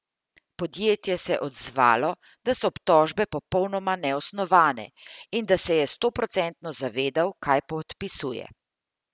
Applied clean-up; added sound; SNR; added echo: none; none; none; none.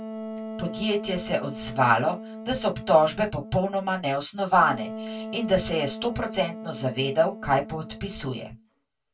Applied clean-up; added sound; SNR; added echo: none; Wind instrument, woodwind instrument; 11 dB; reverberation time 0.1 s.